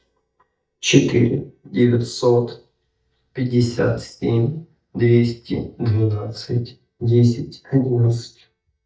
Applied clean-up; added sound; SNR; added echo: neural mask model DeepFilterNet 3.